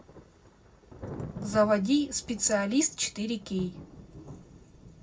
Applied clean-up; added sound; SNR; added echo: none; Thunder; 14 dB; reverberation time 0.4 s.